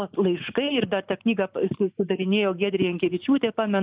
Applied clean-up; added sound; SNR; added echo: neural mask model Resemble Enhance denoiser.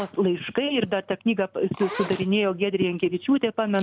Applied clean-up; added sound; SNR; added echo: none; Zipper (clothing); 18 dB; none.